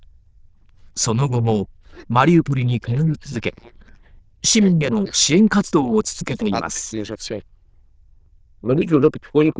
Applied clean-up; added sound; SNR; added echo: neural diffusion model UNIVERSE++.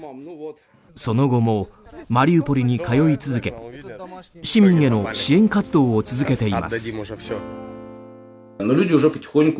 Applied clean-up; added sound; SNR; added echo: none; Acoustic guitar / Strum; 18 dB; none.